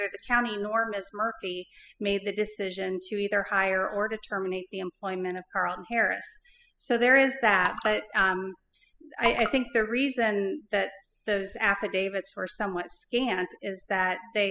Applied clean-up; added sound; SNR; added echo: classical method spectral subtraction.